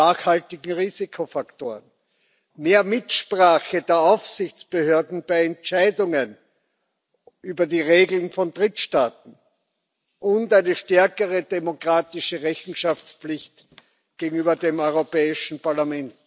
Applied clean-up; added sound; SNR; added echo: none; none; none; none.